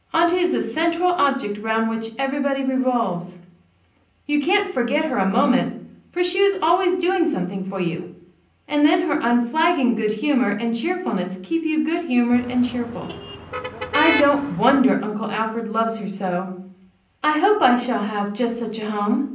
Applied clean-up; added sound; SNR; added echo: none; Motor vehicle (road); 7 dB; reverberation time 0.6 s.